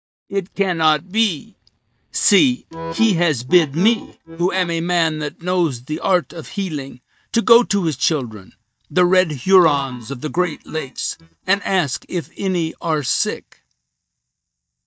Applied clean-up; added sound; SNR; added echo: neural mask model DeepFilterNet 3.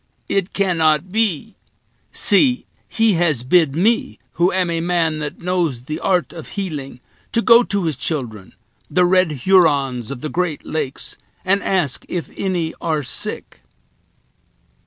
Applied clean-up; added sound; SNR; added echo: none; none; none; none.